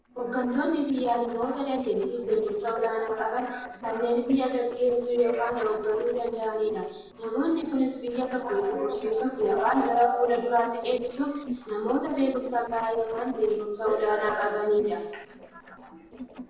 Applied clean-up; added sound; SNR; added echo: neural separator model SepFormer DNS4.